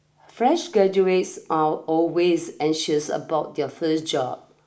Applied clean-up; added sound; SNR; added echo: none; none; none; none.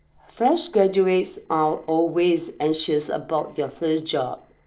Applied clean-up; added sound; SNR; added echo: neural separator model SepFormer DNS4.